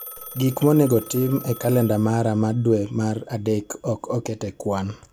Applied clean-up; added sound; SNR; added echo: none; Telephone; 20 dB; none.